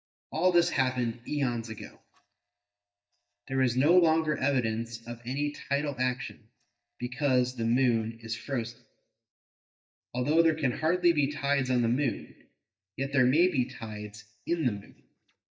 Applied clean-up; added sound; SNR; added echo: neural mask model DeepFilterNet 3.